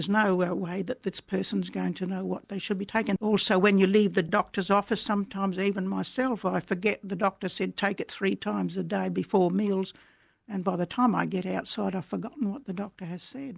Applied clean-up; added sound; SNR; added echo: none; none; none; none.